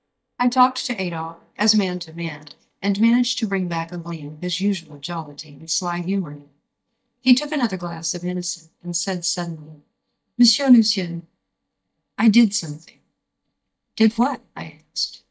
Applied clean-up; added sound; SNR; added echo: neural mask model DeepFilterNet 3.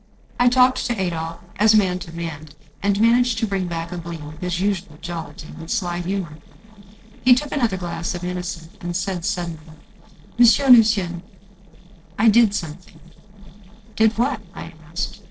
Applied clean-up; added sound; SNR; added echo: neural separator model SepFormer DNS4.